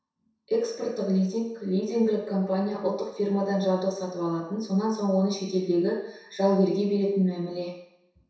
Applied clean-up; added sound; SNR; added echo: none; none; none; reverberation time 0.7 s.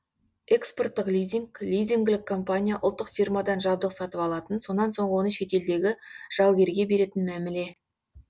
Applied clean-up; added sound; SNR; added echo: none; none; none; none.